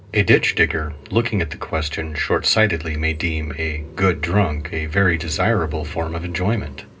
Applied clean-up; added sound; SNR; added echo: none; Car passing by; 19 dB; reverberation time 0.2 s.